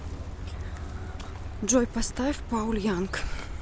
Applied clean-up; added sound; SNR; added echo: none; none; none; none.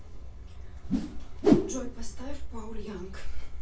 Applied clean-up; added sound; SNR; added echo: none; Whoosh, swoosh, swish; -5 dB; reverberation time 0.2 s.